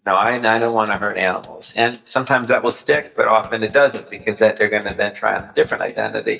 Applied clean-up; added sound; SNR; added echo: neural mask model DeepFilterNet 3.